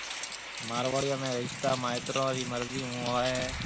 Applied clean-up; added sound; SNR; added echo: none; Rain; 6 dB; none.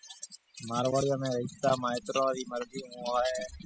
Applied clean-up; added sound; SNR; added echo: classical method spectral subtraction.